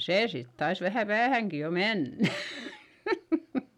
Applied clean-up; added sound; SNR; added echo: none; none; none; none.